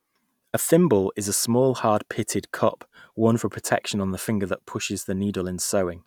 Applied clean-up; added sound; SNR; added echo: none; none; none; none.